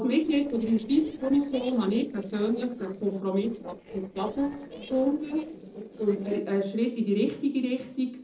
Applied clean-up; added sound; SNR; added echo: neural separator model SepFormer DNS4.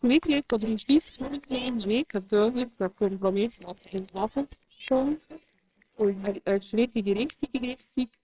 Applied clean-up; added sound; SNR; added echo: neural separator model SepFormer WHAMR!.